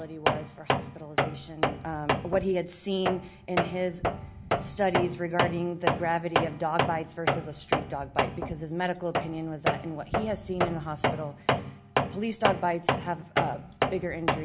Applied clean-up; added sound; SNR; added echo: none; Tools; -1 dB; none.